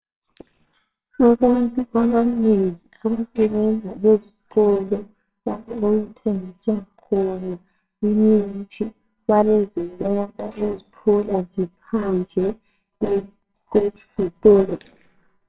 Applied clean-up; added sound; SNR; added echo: neural separator model SepFormer WHAMR!.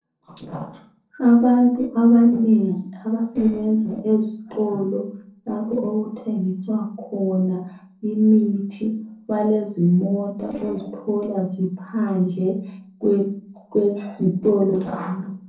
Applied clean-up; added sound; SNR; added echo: neural separator model SepFormer DNS4.